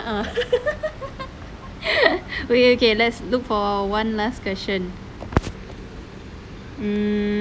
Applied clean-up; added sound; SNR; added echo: none; none; none; none.